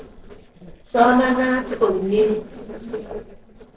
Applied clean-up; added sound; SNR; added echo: neural separator model SepFormer DNS4.